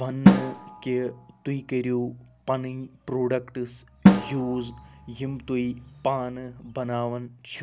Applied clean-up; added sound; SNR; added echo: none; Drum; -3 dB; none.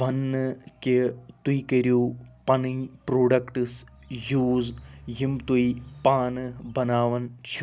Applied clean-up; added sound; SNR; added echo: none; none; none; none.